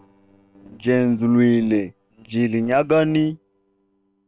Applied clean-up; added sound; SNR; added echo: neural separator model SepFormer WHAM!.